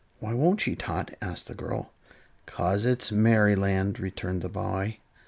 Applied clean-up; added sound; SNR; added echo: none; none; none; none.